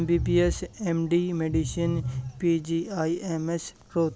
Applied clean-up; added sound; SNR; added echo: none; none; none; none.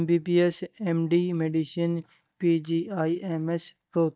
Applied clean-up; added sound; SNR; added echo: neural mask model DeepFilterNet 3.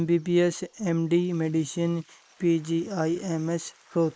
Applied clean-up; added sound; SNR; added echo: neural mask model Resemble Enhance denoiser.